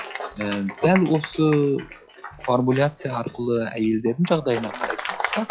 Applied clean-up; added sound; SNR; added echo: classical method log-MMSE.